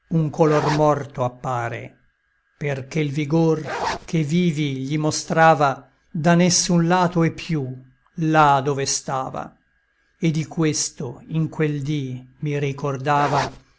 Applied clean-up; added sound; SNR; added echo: none; Zipper (clothing); 6 dB; none.